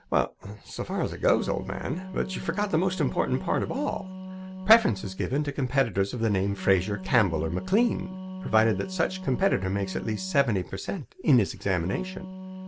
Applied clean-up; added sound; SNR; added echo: none; Wind instrument, woodwind instrument; 12 dB; none.